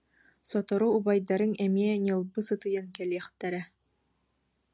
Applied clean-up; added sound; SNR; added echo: none; none; none; none.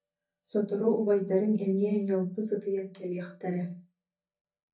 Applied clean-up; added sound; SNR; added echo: neural mask model DeepFilterNet 3.